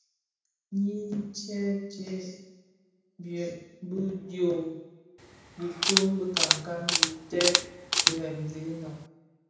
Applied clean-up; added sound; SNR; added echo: none; Camera; -4 dB; reverberation time 0.9 s.